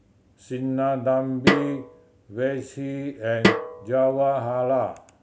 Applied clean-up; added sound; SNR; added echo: none; Snare drum; 1 dB; none.